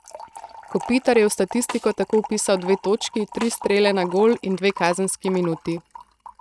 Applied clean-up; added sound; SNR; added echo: neural mask model RNNoise.